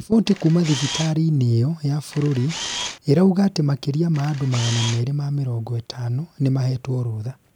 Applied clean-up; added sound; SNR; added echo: none; Camera; 10 dB; none.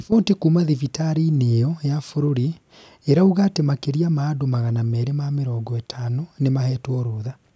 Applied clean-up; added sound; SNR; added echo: none; none; none; none.